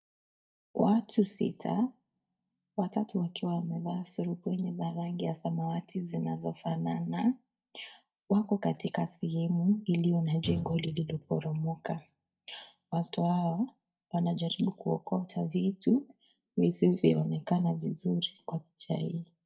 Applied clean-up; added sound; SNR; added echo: neural mask model DeepFilterNet 3.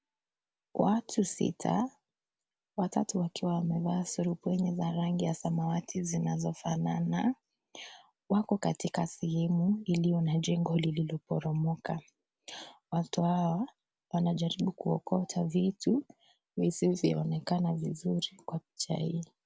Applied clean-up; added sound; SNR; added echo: none; none; none; none.